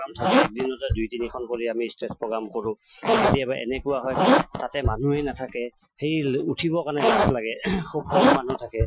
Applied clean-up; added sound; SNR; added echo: classical method Wiener filter.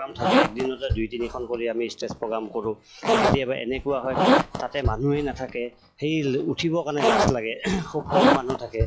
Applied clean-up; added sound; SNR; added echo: classical method log-MMSE.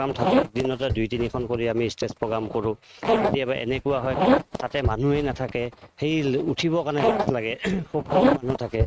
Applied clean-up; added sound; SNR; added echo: neural mask model RNNoise.